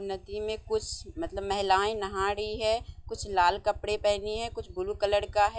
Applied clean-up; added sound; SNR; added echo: classical method log-MMSE.